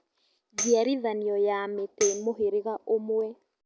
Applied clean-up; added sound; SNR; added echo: none; Tambourine; 9 dB; none.